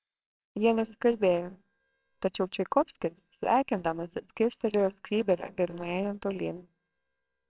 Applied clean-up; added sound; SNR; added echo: neural separator model SepFormer WHAMR!.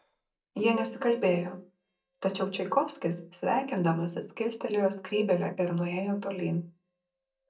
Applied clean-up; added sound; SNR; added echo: neural mask model DeepFilterNet 3.